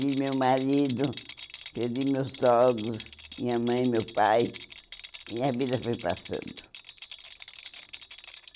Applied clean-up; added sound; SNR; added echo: none; Rattle; 15 dB; none.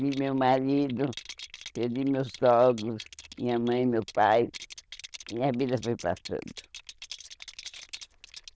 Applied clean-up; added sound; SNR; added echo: neural diffusion model UNIVERSE++.